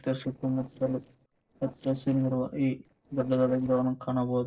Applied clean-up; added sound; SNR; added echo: neural separator model SepFormer DNS4.